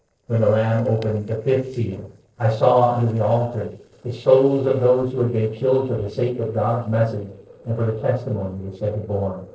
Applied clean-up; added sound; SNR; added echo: neural separator model SepFormer DNS4.